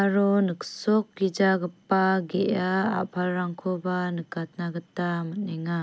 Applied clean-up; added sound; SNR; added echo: none; none; none; none.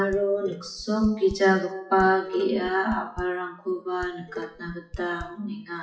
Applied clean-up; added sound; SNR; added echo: classical method WPE with log-MMSE.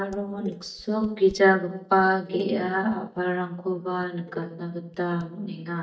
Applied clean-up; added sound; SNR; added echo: neural mask model DeepFilterNet 3.